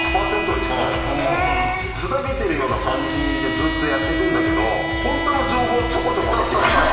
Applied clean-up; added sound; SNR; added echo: none; Bowed string instrument; 5 dB; reverberation time 1.3 s.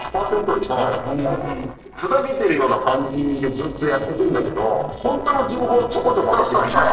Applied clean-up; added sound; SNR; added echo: neural separator model SepFormer DNS4.